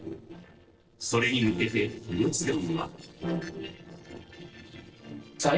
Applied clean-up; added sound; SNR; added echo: neural separator model SepFormer DNS4.